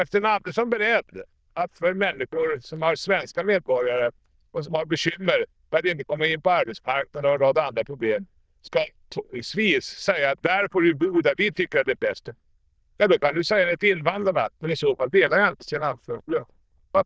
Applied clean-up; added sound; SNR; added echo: neural diffusion model UNIVERSE++.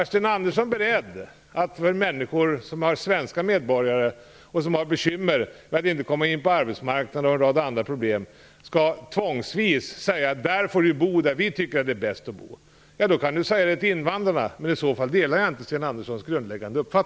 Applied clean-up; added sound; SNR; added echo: none; none; none; none.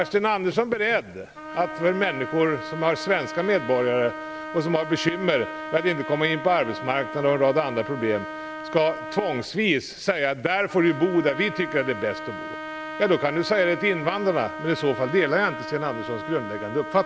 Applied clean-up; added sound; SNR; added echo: none; Trumpet; 10 dB; none.